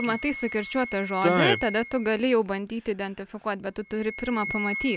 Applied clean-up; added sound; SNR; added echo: none; Wind instrument, woodwind instrument; 11 dB; none.